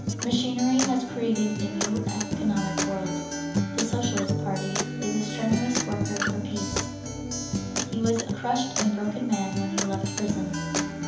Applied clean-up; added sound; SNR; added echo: none; Acoustic guitar; 0 dB; reverberation time 2.8 s.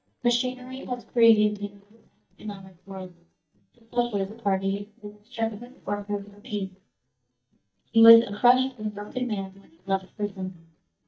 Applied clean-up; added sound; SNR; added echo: neural mask model DeepFilterNet 3.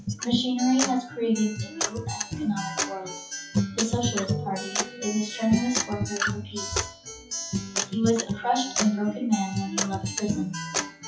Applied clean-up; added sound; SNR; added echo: classical method WPE with log-MMSE.